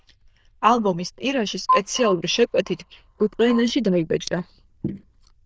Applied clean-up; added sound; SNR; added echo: neural diffusion model UNIVERSE++.